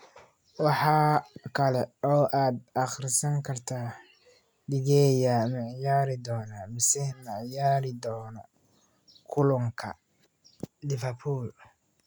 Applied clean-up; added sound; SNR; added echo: none; none; none; none.